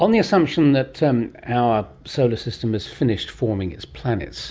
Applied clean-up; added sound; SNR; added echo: none; none; none; none.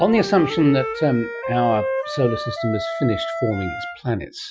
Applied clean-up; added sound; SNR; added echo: classical method Wiener filter.